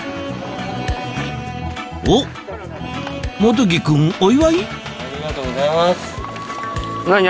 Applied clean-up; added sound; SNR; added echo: none; none; none; none.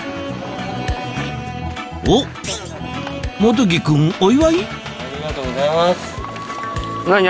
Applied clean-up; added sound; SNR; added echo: none; Thump, thud; 16 dB; none.